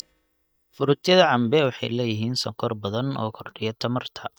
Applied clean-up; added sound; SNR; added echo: neural mask model DeepFilterNet 3.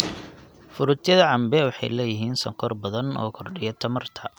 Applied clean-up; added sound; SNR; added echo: none; none; none; none.